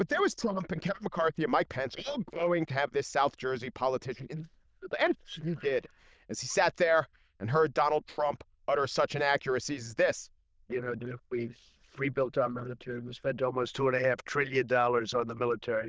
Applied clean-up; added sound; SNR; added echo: neural diffusion model UNIVERSE++.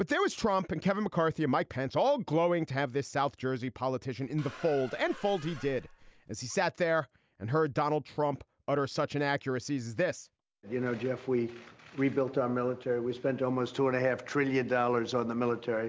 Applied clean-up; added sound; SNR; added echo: none; Squeak; 17 dB; none.